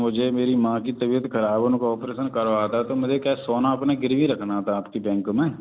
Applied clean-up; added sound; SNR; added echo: none; none; none; none.